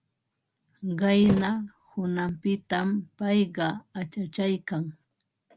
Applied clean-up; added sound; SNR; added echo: none; Thump, thud; 10 dB; none.